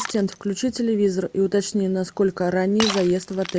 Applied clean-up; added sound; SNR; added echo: none; Shatter; 13 dB; none.